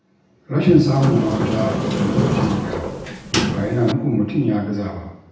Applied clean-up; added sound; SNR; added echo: none; Sliding door; 1 dB; reverberation time 0.8 s.